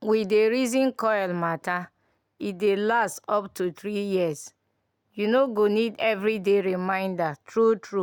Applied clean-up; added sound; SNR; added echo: none; none; none; none.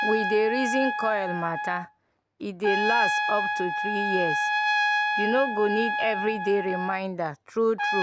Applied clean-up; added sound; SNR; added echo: none; Trumpet; 0 dB; none.